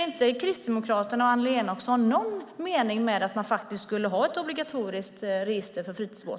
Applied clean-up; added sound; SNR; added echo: none; none; none; none.